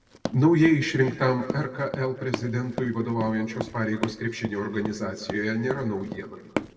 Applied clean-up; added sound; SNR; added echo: none; Run; 10 dB; reverberation time 1.4 s.